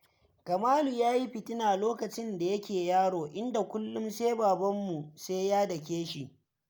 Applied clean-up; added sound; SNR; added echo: none; none; none; none.